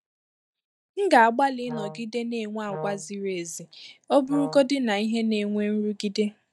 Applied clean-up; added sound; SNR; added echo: neural mask model DeepFilterNet 3.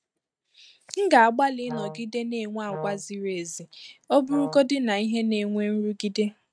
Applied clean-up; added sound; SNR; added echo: neural mask model RNNoise.